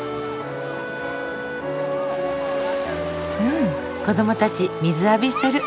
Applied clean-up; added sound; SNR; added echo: none; none; none; none.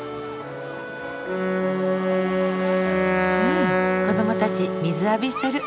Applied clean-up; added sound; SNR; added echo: none; Wind instrument, woodwind instrument; -2 dB; none.